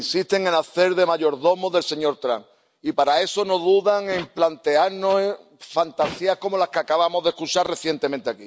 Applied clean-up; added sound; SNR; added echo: none; none; none; none.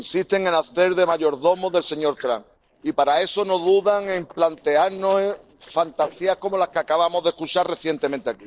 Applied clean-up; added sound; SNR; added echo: neural separator model SepFormer DNS4.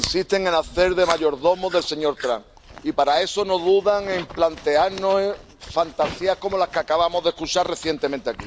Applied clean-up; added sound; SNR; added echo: none; Chewing, mastication; 17 dB; none.